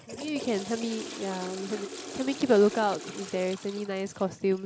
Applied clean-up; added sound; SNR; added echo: none; Toilet flush / Water; 12 dB; none.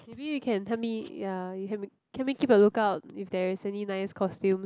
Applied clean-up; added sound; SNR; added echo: none; none; none; none.